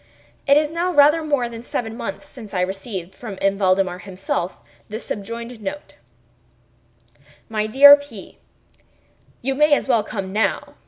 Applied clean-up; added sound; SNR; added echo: none; none; none; none.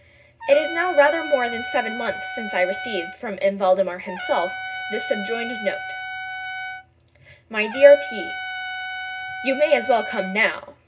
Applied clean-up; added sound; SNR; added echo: none; Trumpet; 9 dB; reverberation time 0.2 s.